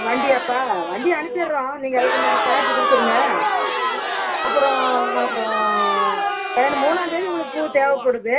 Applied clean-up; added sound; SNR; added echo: none; Crowd; 1 dB; reverberation time 0.2 s.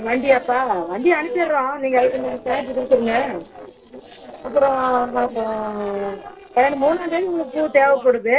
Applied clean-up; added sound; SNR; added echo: neural separator model SepFormer DNS4.